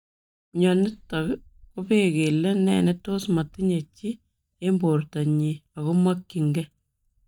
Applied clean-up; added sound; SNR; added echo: neural mask model DeepFilterNet 3.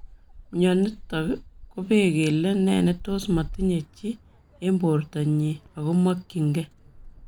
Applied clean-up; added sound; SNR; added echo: none; Gull, seagull; 18 dB; none.